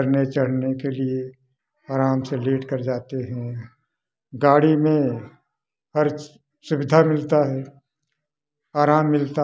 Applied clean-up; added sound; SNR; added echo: none; none; none; none.